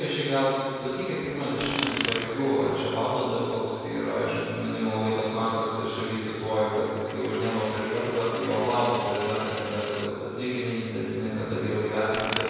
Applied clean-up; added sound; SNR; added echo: none; Coin (dropping); 13 dB; reverberation time 2.2 s.